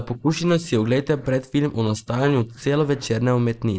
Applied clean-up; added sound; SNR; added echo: neural mask model Resemble Enhance denoiser.